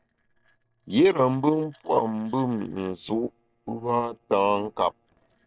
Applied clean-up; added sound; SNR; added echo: neural separator model SepFormer DNS4.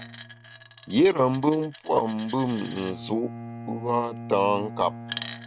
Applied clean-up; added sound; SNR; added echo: none; Bowed string instrument + Coin (dropping); 11 dB; none.